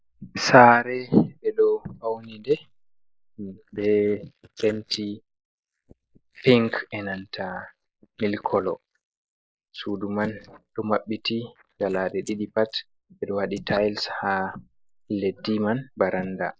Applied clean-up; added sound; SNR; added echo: neural mask model Resemble Enhance denoiser.